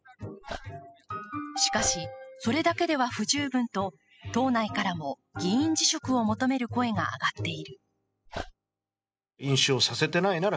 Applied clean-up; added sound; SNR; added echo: classical method spectral subtraction.